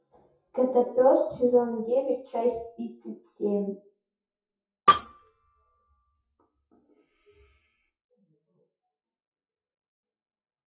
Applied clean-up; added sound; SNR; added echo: classical method WPE with log-MMSE.